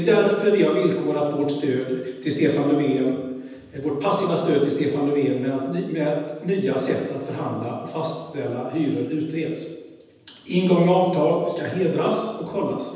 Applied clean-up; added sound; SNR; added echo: none; none; none; reverberation time 1.1 s.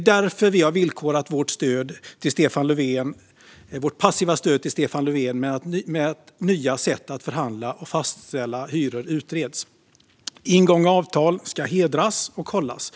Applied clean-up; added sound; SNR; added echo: none; none; none; none.